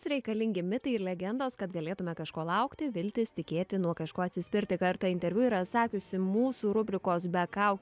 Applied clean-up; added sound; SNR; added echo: none; none; none; none.